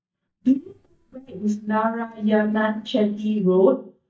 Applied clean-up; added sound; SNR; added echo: neural mask model DeepFilterNet 3.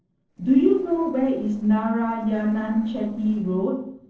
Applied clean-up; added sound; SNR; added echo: neural separator model SepFormer DNS4.